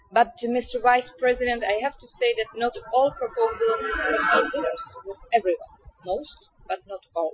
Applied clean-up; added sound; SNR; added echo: classical method Wiener filter.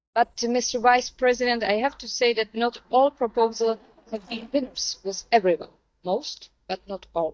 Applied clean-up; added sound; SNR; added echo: neural mask model DeepFilterNet 3.